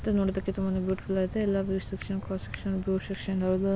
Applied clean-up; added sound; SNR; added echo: none; none; none; none.